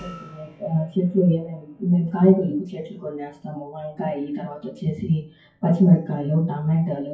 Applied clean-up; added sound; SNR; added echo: classical method WPE with log-MMSE.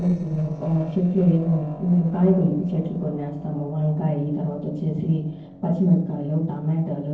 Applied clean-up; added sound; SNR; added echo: neural separator model SepFormer DNS4.